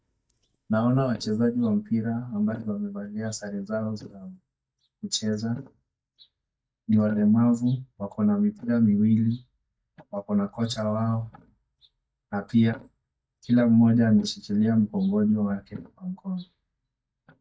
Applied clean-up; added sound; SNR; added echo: neural mask model DeepFilterNet 3.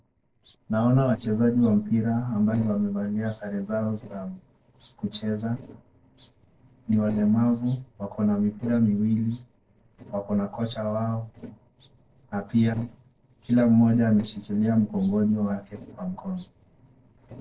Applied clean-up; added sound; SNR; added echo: neural separator model SepFormer DNS4.